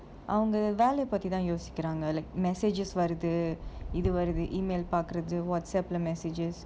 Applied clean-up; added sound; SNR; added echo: none; none; none; none.